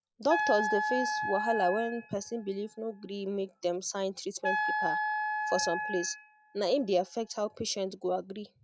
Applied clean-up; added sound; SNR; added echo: classical method log-MMSE.